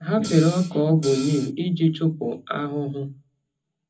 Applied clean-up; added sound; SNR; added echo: none; Hi-hat; 13 dB; reverberation time 0.4 s.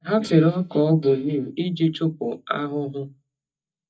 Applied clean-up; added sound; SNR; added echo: neural mask model DeepFilterNet 3.